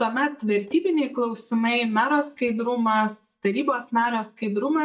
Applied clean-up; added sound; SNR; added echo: neural mask model DeepFilterNet 3.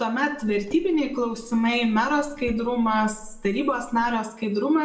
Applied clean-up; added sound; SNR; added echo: none; Drawer open or close; 18 dB; reverberation time 0.5 s.